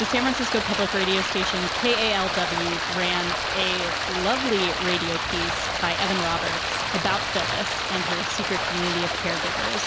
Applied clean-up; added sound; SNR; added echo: none; Stream; -1 dB; none.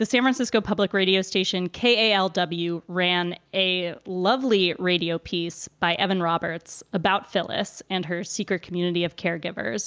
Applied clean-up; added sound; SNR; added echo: none; none; none; none.